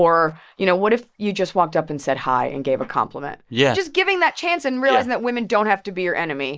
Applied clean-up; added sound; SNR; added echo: neural mask model Resemble Enhance denoiser.